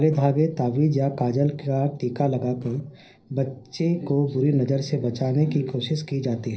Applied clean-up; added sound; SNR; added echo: neural separator model SepFormer DNS4.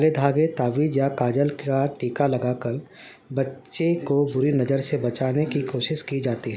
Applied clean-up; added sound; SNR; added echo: none; none; none; none.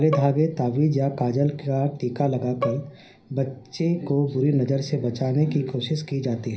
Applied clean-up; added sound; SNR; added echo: none; Bowed string instrument; 12 dB; reverberation time 0.5 s.